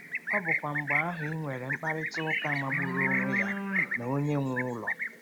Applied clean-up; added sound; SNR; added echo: none; Livestock, farm animals, working animals; -2 dB; none.